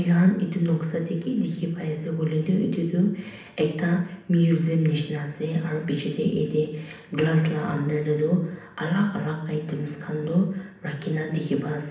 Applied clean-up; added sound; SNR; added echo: none; none; none; reverberation time 0.8 s.